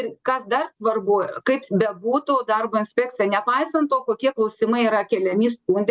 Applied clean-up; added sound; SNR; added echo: none; none; none; none.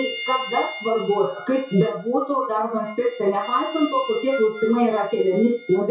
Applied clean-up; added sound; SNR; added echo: classical method WPE with log-MMSE.